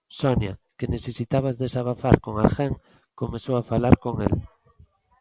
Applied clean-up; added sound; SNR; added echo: none; none; none; none.